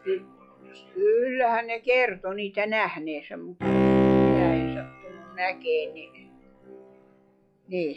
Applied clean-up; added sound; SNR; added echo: classical method log-MMSE.